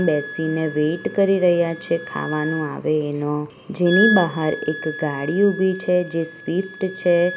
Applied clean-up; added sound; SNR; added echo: none; Wind instrument, woodwind instrument; 10 dB; none.